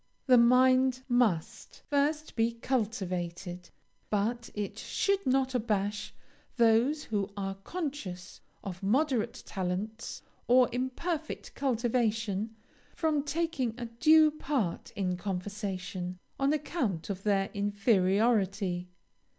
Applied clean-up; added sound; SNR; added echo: none; none; none; none.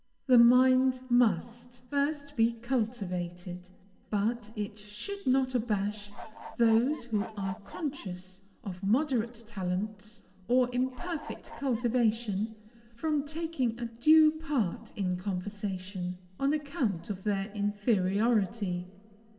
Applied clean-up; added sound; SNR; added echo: none; Bird / Fowl; 15 dB; reverberation time 3.0 s.